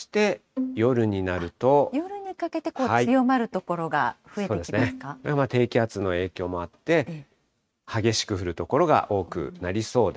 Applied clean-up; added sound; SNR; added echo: neural mask model RNNoise.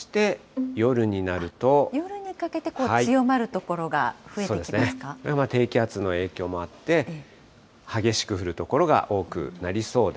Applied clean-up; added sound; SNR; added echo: none; Bowed string instrument; 11 dB; none.